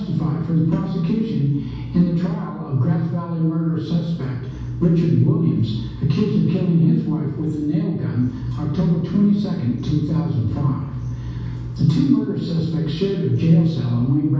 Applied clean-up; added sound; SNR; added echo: none; none; none; reverberation time 1.2 s.